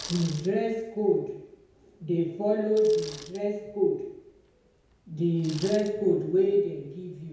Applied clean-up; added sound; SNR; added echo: none; Bicycle; 20 dB; reverberation time 0.9 s.